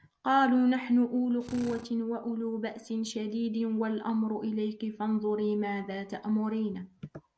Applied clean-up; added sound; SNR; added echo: none; Drill; 16 dB; none.